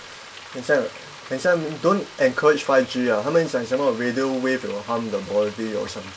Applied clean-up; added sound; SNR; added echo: none; Frying (food); 18 dB; reverberation time 0.2 s.